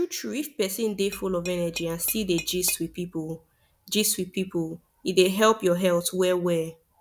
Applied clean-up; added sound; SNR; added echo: none; Tap / Glass; 14 dB; none.